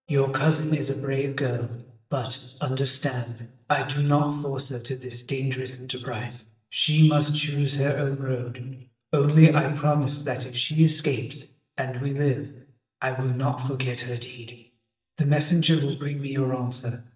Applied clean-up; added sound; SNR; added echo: neural mask model DeepFilterNet 3.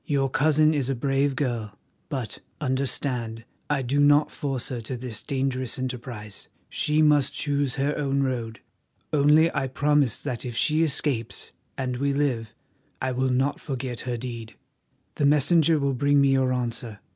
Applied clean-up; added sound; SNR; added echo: none; none; none; none.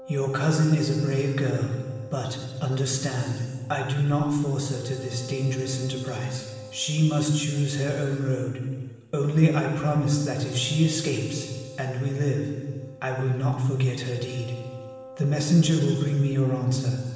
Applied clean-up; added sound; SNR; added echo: none; Wind instrument, woodwind instrument; 18 dB; reverberation time 1.7 s.